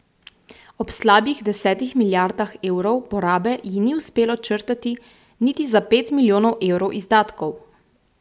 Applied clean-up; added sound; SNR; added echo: none; none; none; none.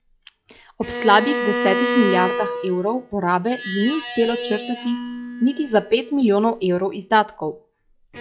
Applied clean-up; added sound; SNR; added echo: classical method log-MMSE.